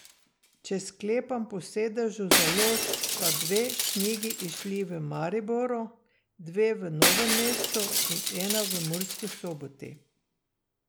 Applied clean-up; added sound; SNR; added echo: none; Shatter; -1 dB; none.